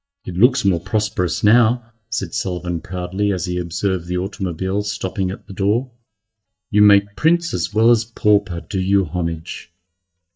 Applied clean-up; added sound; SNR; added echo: neural mask model DeepFilterNet 3.